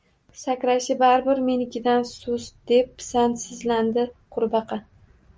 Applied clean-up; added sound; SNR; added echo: none; none; none; none.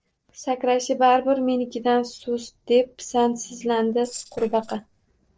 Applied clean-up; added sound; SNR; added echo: neural separator model SepFormer DNS4.